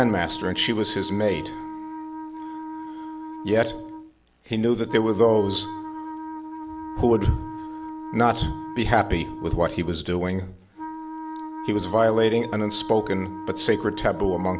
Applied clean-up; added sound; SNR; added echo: none; Wind instrument, woodwind instrument; 10 dB; none.